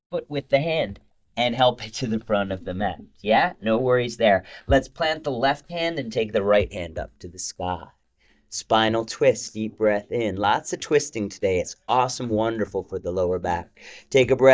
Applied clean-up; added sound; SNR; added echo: neural mask model DeepFilterNet 3.